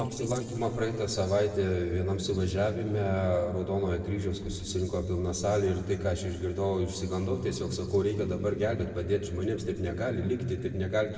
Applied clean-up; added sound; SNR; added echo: neural separator model SepFormer DNS4.